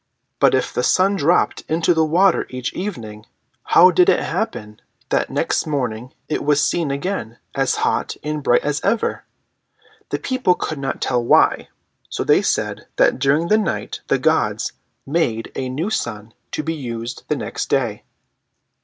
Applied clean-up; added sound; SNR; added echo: none; none; none; none.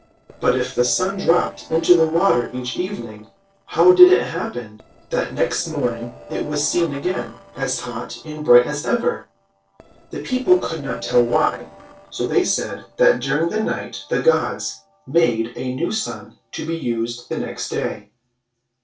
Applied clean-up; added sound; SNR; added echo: neural separator model SepFormer DNS4.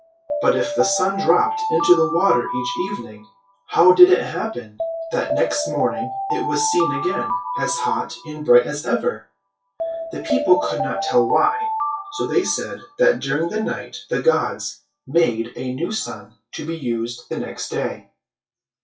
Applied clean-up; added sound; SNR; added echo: classical method WPE with log-MMSE.